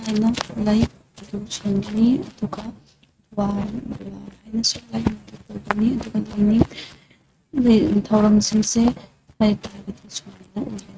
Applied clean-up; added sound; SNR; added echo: neural mask model RNNoise.